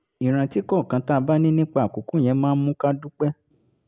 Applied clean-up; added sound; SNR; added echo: none; none; none; none.